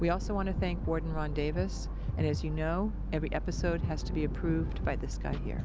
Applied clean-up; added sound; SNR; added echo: none; Thunder; 9 dB; none.